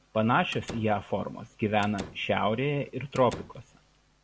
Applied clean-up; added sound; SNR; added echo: none; Slam; 17 dB; none.